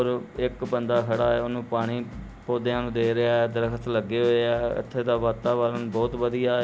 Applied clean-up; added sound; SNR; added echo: none; Drum kit; 18 dB; none.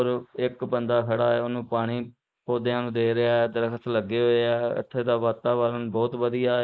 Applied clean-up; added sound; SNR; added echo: neural mask model Resemble Enhance denoiser.